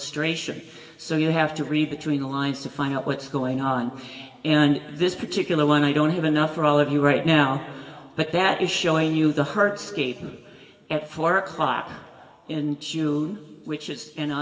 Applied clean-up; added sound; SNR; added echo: none; none; none; reverberation time 1.7 s.